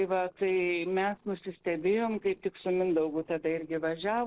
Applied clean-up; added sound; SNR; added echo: neural separator model SepFormer DNS4.